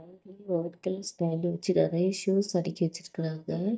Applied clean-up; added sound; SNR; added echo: neural mask model DeepFilterNet 3.